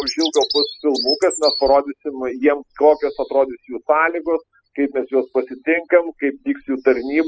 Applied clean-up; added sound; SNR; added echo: classical method spectral subtraction.